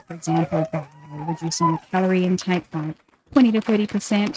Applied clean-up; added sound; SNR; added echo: neural mask model RNNoise.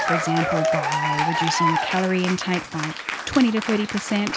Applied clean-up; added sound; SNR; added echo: none; Applause / Cheering; 1 dB; none.